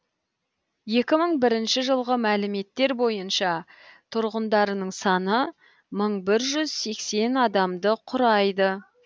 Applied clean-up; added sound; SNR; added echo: none; none; none; none.